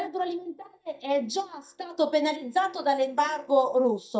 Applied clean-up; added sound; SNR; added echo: neural mask model DeepFilterNet 3.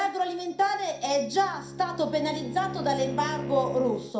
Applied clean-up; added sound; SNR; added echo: none; Bowed string instrument; 10 dB; reverberation time 0.5 s.